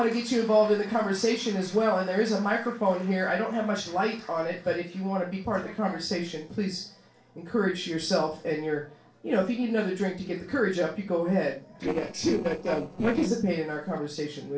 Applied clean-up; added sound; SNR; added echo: neural separator model SepFormer DNS4.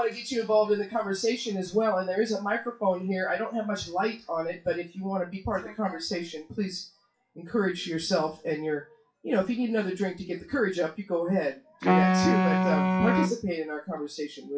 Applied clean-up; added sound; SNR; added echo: classical method WPE with log-MMSE.